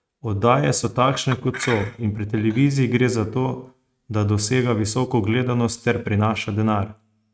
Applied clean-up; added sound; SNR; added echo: neural mask model RNNoise.